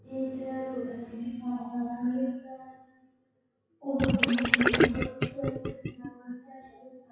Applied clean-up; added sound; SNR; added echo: classical method WPE with log-MMSE.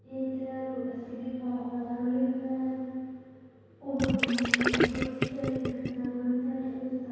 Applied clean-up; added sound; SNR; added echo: none; Gurgling; -2 dB; reverberation time 2.0 s.